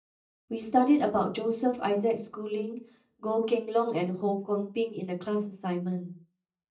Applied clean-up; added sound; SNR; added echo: neural mask model DeepFilterNet 3.